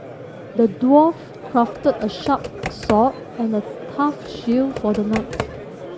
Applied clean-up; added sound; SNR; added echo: none; Crowd + Computer keyboard; 11 dB; none.